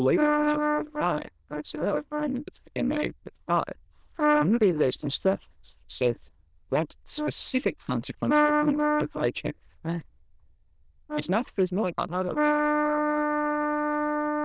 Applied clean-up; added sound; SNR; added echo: neural diffusion model UNIVERSE++.